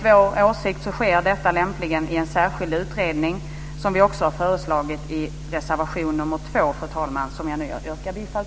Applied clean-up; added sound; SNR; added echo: none; none; none; none.